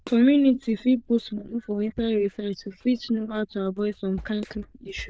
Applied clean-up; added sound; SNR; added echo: neural diffusion model UNIVERSE++.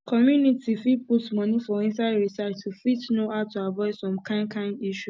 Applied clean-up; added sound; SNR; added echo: none; none; none; none.